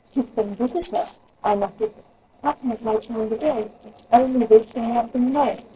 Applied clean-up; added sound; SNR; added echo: neural separator model SepFormer DNS4.